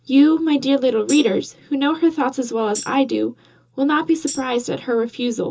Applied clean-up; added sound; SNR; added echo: none; Tambourine; 17 dB; reverberation time 0.2 s.